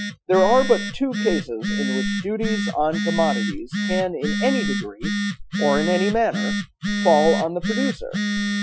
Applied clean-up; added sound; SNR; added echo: classical method Wiener filter.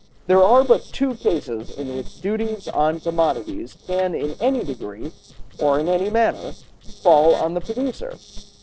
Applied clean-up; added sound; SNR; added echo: neural separator model SepFormer DNS4.